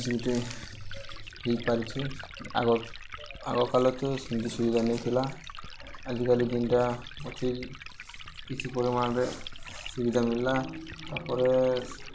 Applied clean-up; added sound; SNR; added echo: none; Liquid; 11 dB; none.